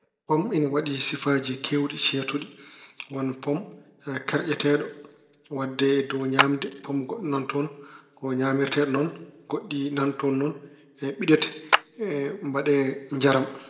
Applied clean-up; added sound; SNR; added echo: none; Clapping; 3 dB; reverberation time 0.7 s.